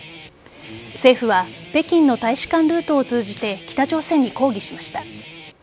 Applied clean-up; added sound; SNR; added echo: none; Guitar; 19 dB; none.